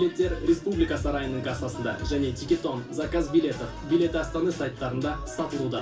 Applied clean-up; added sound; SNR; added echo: none; none; none; reverberation time 0.2 s.